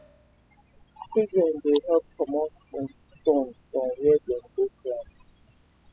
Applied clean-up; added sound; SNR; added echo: classical method spectral subtraction.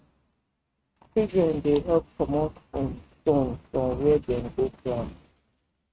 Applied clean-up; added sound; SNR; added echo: neural mask model RNNoise.